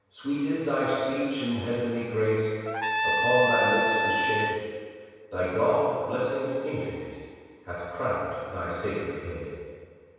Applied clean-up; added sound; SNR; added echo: none; Trumpet; -2 dB; reverberation time 1.9 s.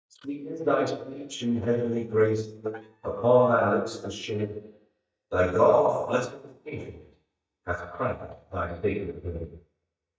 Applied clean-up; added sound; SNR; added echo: neural mask model DeepFilterNet 3.